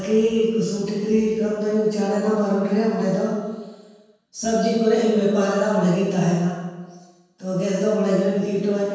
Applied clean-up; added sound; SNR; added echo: none; none; none; reverberation time 1.2 s.